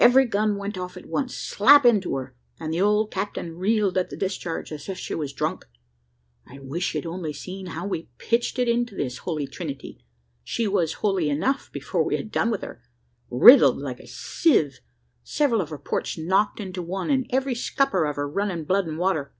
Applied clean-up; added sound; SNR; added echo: none; none; none; none.